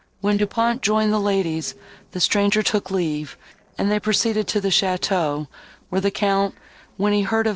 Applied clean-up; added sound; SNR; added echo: neural separator model SepFormer DNS4.